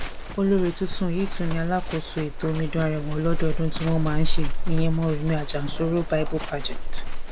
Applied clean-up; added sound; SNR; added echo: none; Livestock, farm animals, working animals; -2 dB; none.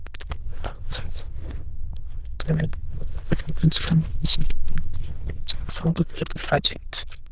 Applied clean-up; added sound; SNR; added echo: neural diffusion model UNIVERSE++.